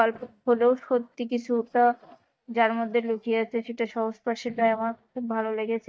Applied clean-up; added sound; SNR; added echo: neural mask model DeepFilterNet 3.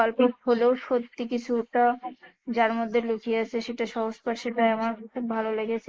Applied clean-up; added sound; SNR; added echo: neural mask model Resemble Enhance denoiser.